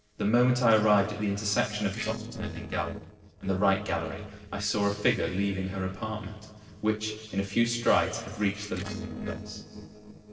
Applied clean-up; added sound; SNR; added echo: neural separator model SepFormer DNS4.